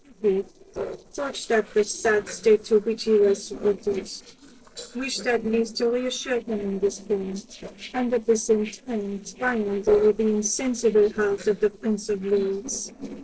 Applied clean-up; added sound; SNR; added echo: neural separator model SepFormer DNS4.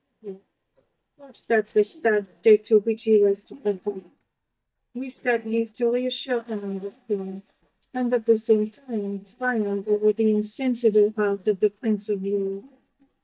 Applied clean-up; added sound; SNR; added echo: neural mask model DeepFilterNet 3.